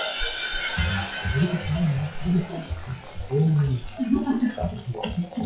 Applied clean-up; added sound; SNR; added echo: classical method WPE with log-MMSE.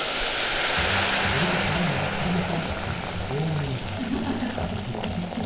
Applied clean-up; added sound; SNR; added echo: none; Boiling; -3 dB; reverberation time 0.6 s.